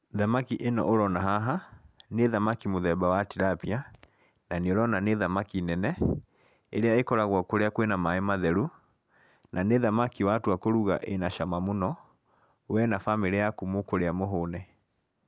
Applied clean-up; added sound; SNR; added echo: none; none; none; none.